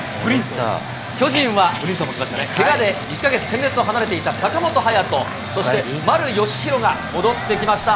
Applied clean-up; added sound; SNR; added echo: none; Hiss; 14 dB; none.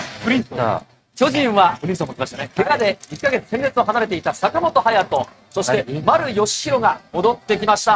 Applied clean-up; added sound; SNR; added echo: neural mask model RNNoise.